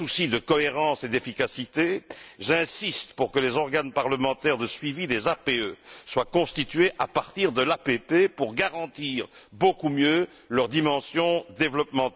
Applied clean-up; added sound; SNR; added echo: none; none; none; none.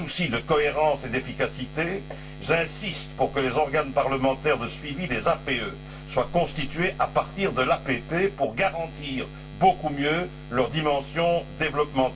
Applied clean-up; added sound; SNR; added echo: none; Buzz; 14 dB; reverberation time 0.2 s.